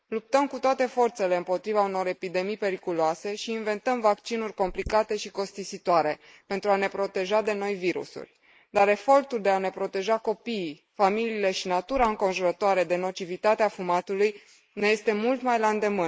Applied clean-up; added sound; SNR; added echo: neural mask model Resemble Enhance denoiser.